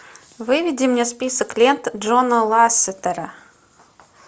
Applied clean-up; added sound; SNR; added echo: none; none; none; none.